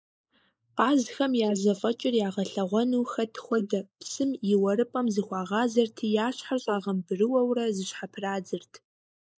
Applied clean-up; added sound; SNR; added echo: neural mask model Resemble Enhance denoiser.